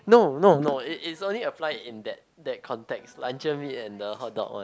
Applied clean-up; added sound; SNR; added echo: none; none; none; none.